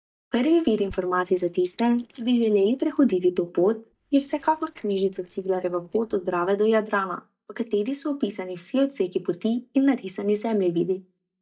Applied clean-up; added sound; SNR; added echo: neural mask model DeepFilterNet 3.